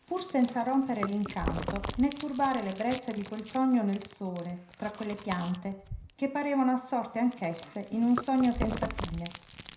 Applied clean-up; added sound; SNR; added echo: none; Chewing, mastication; 10 dB; reverberation time 0.5 s.